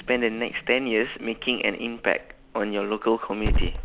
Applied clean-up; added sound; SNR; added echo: none; Growling / Hiss; 4 dB; none.